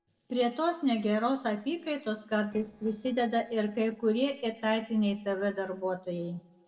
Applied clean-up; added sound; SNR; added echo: neural separator model SepFormer DNS4.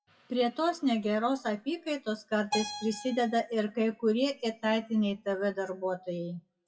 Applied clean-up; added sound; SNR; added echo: classical method WPE with log-MMSE.